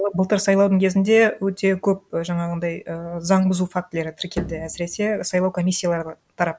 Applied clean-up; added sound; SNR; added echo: none; Bowed string instrument; 12 dB; none.